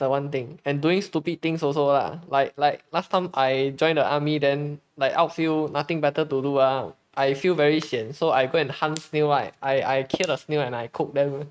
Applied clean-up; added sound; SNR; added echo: neural mask model RNNoise.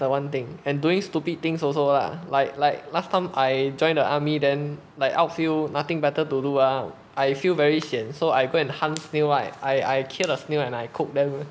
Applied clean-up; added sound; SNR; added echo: none; none; none; none.